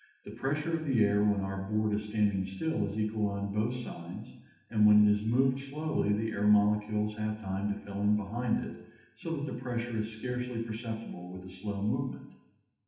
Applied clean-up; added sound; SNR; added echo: none; none; none; reverberation time 0.8 s.